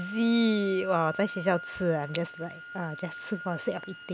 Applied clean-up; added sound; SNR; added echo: none; Wind instrument, woodwind instrument; 12 dB; none.